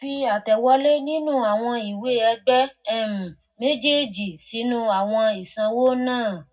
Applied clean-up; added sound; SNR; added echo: none; none; none; reverberation time 0.3 s.